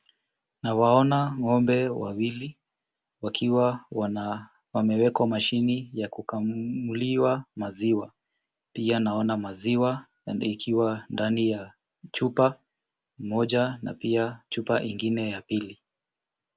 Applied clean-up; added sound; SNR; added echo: none; none; none; none.